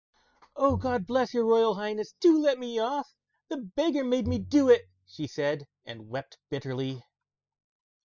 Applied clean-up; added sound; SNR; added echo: classical method spectral subtraction.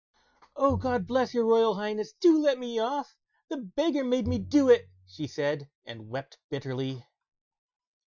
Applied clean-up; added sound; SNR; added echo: classical method Wiener filter.